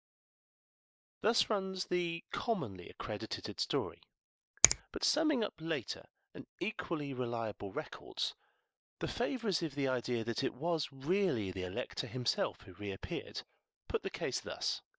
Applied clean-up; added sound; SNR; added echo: neural mask model DeepFilterNet 3.